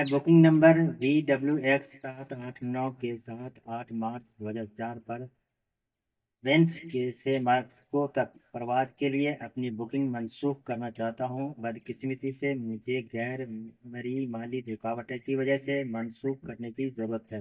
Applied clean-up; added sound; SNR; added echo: neural mask model DeepFilterNet 3.